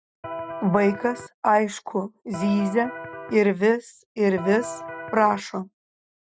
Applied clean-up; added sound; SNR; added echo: none; Electric guitar; 10 dB; none.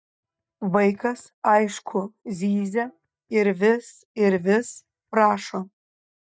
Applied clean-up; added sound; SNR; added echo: neural mask model DeepFilterNet 3.